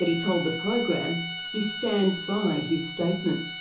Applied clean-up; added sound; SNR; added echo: none; Bowed string instrument; 8 dB; reverberation time 0.8 s.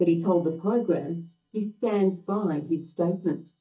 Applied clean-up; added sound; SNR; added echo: neural mask model DeepFilterNet 3.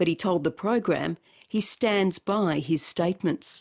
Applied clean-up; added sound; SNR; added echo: none; none; none; none.